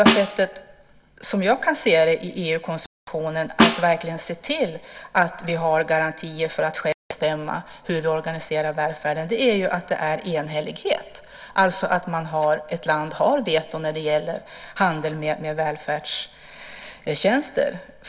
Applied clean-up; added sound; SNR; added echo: none; Snare drum; 0 dB; none.